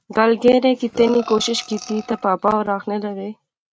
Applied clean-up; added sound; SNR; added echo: neural mask model RNNoise.